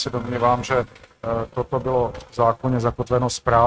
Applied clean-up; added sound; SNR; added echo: neural mask model RNNoise.